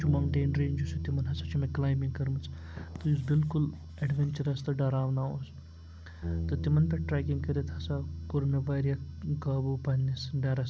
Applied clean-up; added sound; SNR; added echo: none; Bass guitar; 8 dB; none.